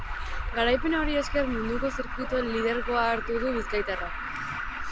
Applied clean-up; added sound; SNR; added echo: none; Alarm; 3 dB; none.